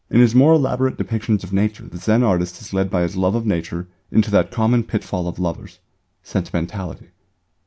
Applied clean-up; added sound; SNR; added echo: none; none; none; none.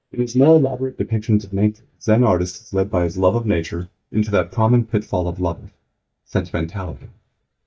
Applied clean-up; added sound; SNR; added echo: neural mask model DeepFilterNet 3.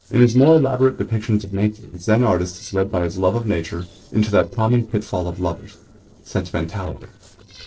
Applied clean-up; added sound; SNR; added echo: neural separator model SepFormer DNS4.